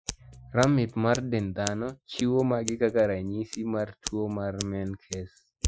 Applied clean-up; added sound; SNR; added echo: classical method Wiener filter.